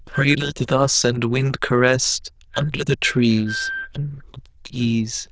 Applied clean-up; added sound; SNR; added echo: neural diffusion model UNIVERSE++.